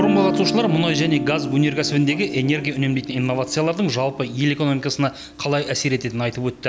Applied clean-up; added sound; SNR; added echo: none; Guitar; 7 dB; none.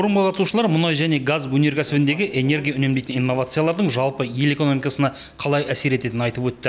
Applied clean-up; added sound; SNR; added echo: none; none; none; none.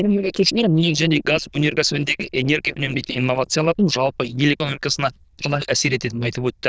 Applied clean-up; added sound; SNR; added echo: neural diffusion model UNIVERSE++.